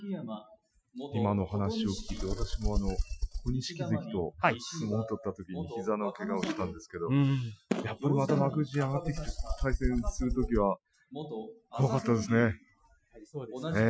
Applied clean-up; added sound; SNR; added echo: classical method Wiener filter.